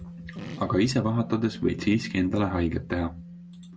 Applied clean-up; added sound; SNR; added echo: none; Fart; 19 dB; none.